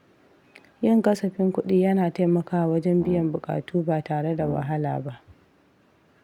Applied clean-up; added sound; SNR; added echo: none; Brass instrument; 16 dB; none.